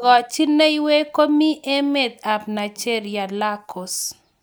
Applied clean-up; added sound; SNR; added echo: none; none; none; none.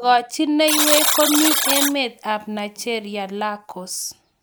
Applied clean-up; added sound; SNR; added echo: none; Alarm; 0 dB; none.